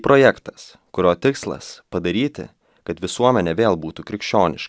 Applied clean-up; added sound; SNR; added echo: none; none; none; none.